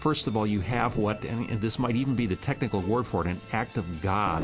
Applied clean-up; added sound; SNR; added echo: none; Bowed string instrument; 19 dB; none.